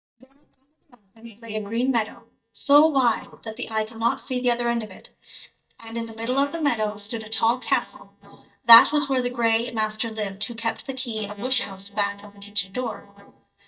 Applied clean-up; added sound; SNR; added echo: neural mask model DeepFilterNet 3.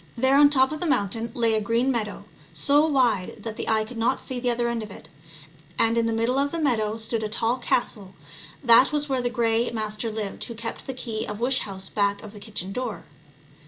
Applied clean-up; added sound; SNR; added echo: none; none; none; none.